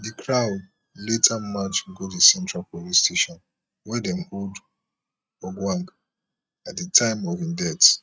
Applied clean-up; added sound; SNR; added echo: neural mask model RNNoise.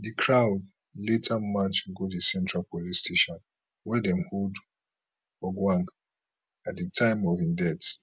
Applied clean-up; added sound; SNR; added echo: none; none; none; none.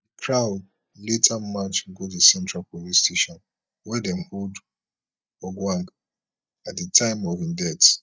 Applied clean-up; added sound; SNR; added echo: neural mask model DeepFilterNet 3.